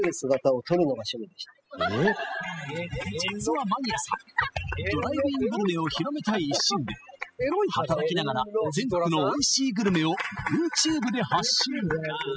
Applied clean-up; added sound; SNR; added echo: classical method spectral subtraction.